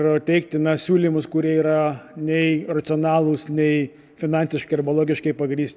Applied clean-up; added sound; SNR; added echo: none; none; none; none.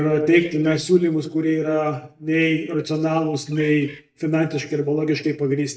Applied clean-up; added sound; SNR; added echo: neural mask model DeepFilterNet 3.